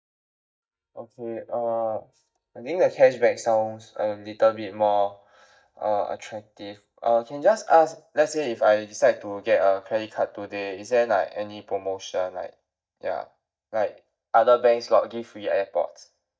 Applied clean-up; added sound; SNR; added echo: neural mask model DeepFilterNet 3.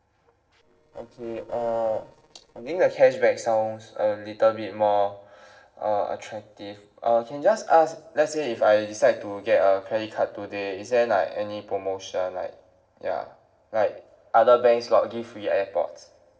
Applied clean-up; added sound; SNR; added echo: neural separator model SepFormer DNS4.